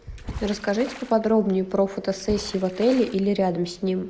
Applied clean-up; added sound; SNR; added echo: none; Water / Splash, splatter; 18 dB; none.